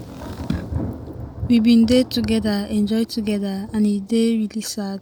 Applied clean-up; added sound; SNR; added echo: none; Thunder; 12 dB; none.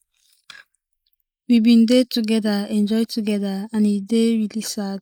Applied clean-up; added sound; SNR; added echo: neural mask model Resemble Enhance denoiser.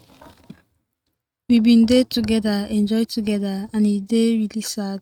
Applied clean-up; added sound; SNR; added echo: neural mask model RNNoise.